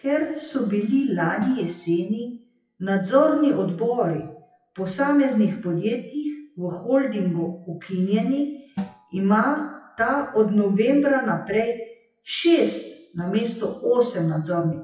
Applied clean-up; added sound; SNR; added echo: classical method WPE with log-MMSE.